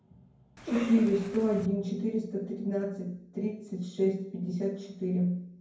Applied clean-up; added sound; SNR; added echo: none; Cough; 11 dB; reverberation time 0.9 s.